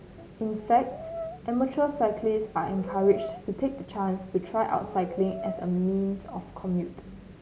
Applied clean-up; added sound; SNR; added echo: none; Brass instrument; 12 dB; none.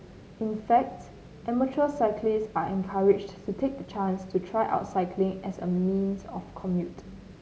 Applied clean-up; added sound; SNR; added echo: none; none; none; none.